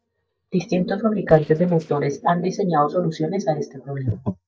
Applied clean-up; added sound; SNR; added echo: neural mask model DeepFilterNet 3.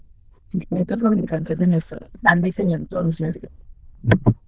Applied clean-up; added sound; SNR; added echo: neural diffusion model UNIVERSE++.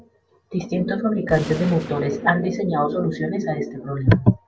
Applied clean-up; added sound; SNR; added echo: none; Gunshot, gunfire; 19 dB; none.